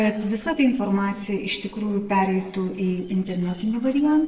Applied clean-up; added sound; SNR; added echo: neural separator model SepFormer DNS4.